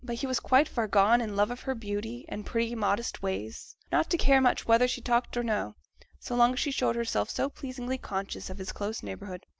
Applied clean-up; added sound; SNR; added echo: none; none; none; none.